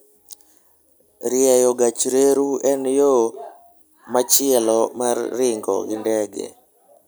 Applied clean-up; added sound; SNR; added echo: none; none; none; none.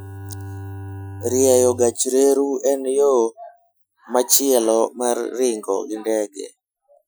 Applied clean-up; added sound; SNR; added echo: classical method Wiener filter.